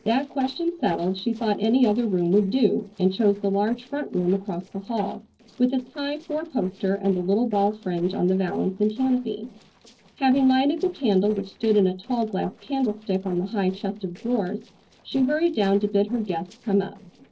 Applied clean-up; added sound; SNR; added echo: neural separator model SepFormer DNS4.